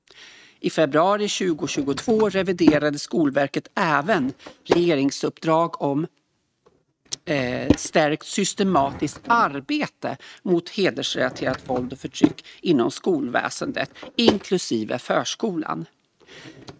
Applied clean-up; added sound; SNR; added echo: neural mask model RNNoise.